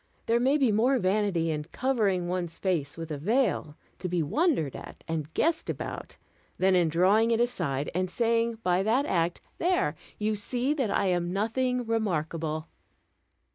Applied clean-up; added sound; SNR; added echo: none; none; none; none.